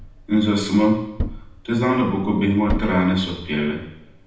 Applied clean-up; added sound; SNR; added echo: none; Thump, thud; 10 dB; reverberation time 0.8 s.